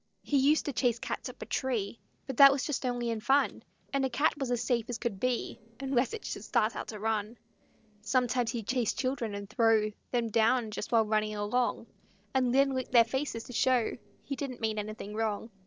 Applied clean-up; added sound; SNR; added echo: neural separator model SepFormer DNS4.